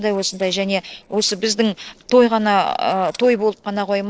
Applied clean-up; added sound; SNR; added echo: neural separator model SepFormer DNS4.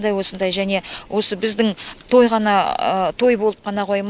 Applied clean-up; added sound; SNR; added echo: none; none; none; none.